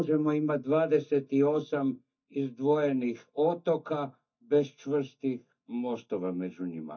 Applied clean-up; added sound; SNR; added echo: neural mask model DeepFilterNet 3.